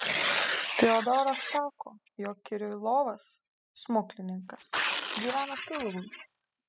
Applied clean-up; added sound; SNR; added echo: classical method spectral subtraction.